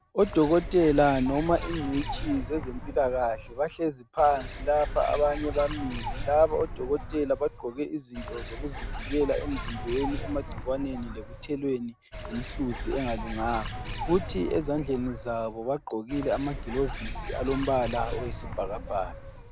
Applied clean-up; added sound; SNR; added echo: none; Bird; 8 dB; none.